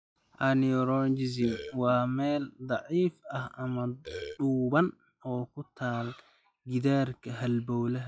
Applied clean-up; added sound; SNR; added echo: classical method log-MMSE.